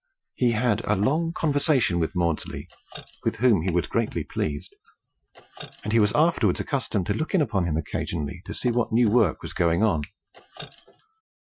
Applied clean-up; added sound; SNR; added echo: classical method Wiener filter.